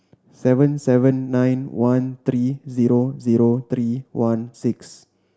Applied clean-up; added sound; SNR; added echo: none; none; none; none.